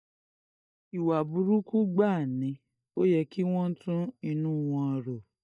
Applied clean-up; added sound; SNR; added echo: neural mask model DeepFilterNet 3.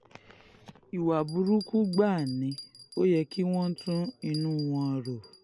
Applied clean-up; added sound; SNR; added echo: none; Bell; 19 dB; none.